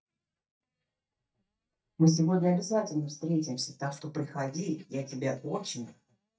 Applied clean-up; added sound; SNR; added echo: neural mask model DeepFilterNet 3.